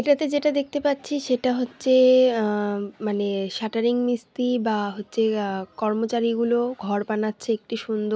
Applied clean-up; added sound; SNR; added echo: none; none; none; none.